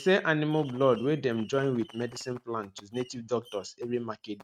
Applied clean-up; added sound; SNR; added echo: neural mask model RNNoise.